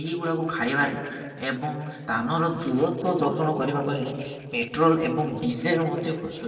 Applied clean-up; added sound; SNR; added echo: neural separator model SepFormer DNS4.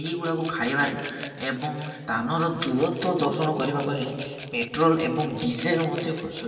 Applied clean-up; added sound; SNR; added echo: none; Rattle / Glass; 10 dB; reverberation time 2.4 s.